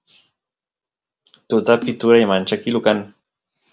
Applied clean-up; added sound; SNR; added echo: none; Snare drum; 13 dB; none.